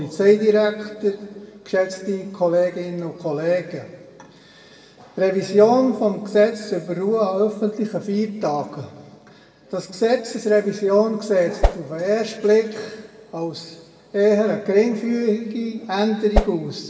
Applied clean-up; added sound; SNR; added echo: none; Whoosh, swoosh, swish; -1 dB; reverberation time 1.6 s.